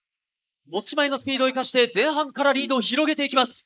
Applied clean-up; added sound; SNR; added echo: neural mask model Resemble Enhance denoiser.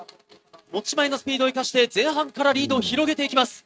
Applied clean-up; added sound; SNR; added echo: neural mask model RNNoise.